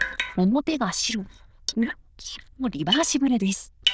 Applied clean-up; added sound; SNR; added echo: neural diffusion model UNIVERSE++.